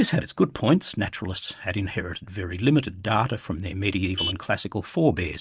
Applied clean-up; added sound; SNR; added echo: neural mask model RNNoise.